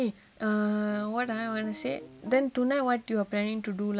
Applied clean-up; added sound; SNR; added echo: none; Piano; 19 dB; none.